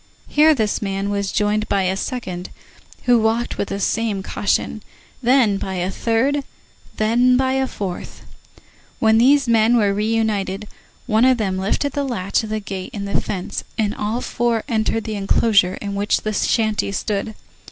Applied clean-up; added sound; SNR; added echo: none; none; none; none.